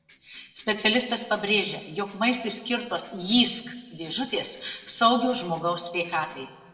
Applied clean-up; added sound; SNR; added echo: neural separator model SepFormer DNS4.